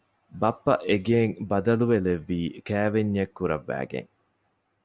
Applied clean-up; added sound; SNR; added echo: none; none; none; none.